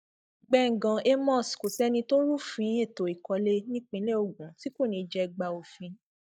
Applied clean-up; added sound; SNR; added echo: neural mask model DeepFilterNet 3.